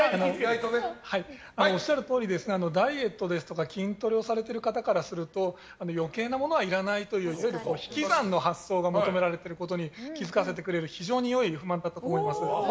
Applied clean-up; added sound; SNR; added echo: none; none; none; none.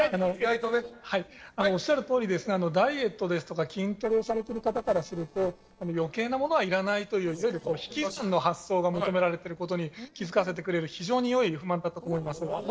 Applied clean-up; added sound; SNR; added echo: neural separator model SepFormer DNS4.